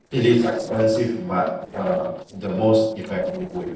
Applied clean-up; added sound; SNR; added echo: neural separator model SepFormer DNS4.